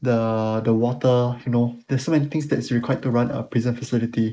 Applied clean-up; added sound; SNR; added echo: neural mask model Resemble Enhance denoiser.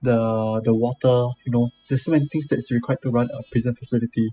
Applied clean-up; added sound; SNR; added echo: classical method spectral subtraction.